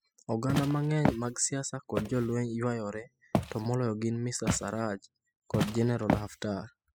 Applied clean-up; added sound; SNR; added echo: classical method spectral subtraction.